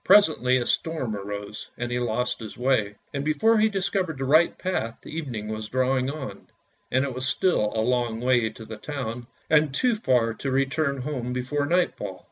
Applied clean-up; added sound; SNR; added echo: none; none; none; none.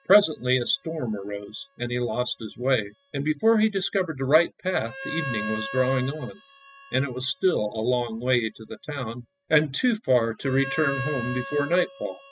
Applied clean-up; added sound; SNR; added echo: classical method spectral subtraction.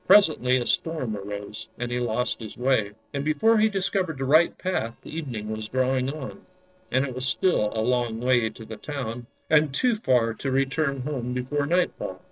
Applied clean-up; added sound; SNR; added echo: neural separator model SepFormer DNS4.